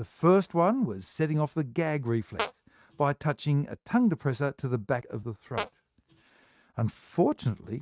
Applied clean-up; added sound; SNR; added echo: neural mask model RNNoise.